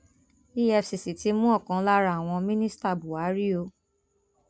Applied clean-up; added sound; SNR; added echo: none; none; none; none.